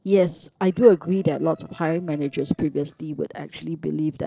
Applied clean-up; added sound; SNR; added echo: neural separator model SepFormer DNS4.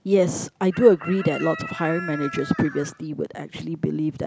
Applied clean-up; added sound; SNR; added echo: none; Chicken, rooster; 13 dB; none.